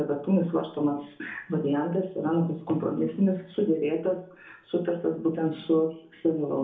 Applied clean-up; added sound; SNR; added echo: none; none; none; reverberation time 0.7 s.